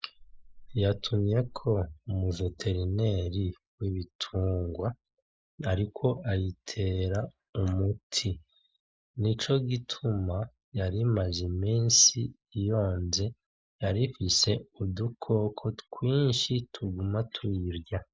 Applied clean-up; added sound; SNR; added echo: neural mask model Resemble Enhance denoiser.